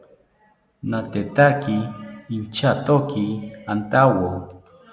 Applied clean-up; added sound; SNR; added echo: none; none; none; none.